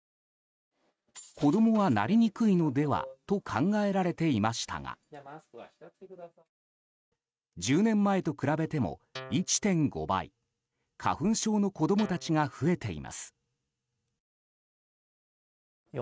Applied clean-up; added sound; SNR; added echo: neural mask model RNNoise.